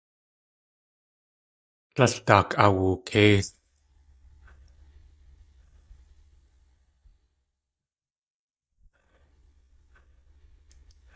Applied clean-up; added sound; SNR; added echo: neural mask model DeepFilterNet 3.